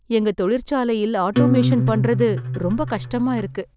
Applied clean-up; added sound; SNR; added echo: none; Acoustic guitar; 1 dB; none.